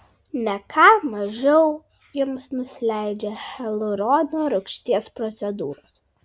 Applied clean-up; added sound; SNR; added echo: none; none; none; none.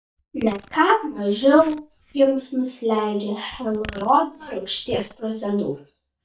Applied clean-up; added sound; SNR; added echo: neural mask model DeepFilterNet 3.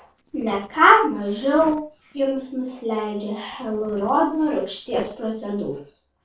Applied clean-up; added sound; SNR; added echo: neural separator model SepFormer DNS4.